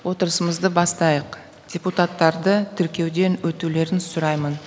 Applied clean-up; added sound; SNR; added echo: none; none; none; none.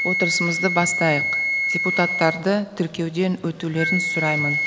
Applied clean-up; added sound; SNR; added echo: none; Wind instrument, woodwind instrument; 1 dB; none.